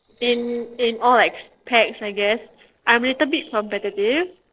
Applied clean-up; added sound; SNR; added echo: neural separator model SepFormer DNS4.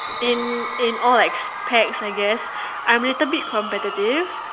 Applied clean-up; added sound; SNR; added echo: none; Crowd / Cheering; 7 dB; none.